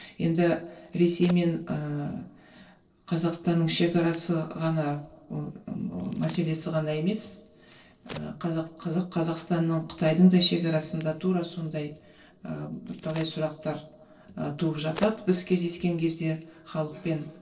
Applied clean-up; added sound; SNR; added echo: neural separator model SepFormer DNS4.